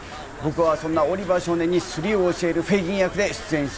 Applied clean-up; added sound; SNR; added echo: none; Stream; 16 dB; none.